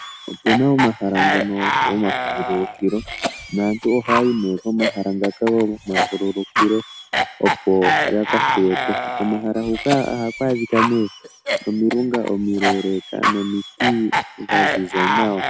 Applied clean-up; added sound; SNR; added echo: none; Cough; 2 dB; none.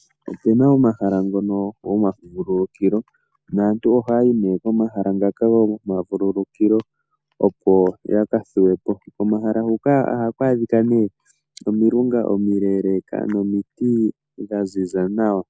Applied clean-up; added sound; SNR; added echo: none; none; none; none.